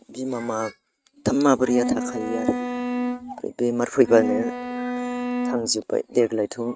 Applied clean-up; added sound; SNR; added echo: neural mask model RNNoise.